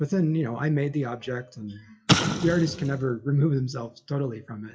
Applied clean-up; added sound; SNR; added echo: classical method WPE with log-MMSE.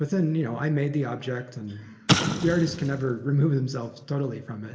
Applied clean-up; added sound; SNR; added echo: none; Explosion; 2 dB; reverberation time 1.0 s.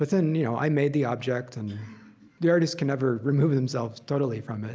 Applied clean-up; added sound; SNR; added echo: none; none; none; none.